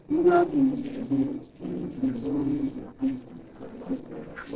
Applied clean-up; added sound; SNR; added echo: neural separator model SepFormer DNS4.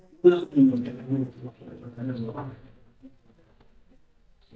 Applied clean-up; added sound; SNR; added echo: neural mask model DeepFilterNet 3.